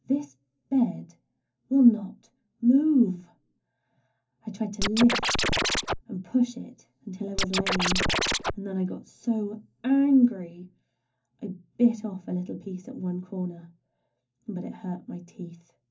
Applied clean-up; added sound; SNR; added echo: none; Scratching (performance technique); -2 dB; reverberation time 0.3 s.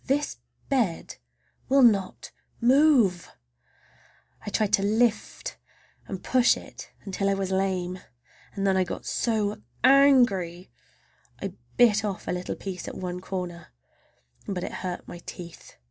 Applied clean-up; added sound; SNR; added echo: none; none; none; none.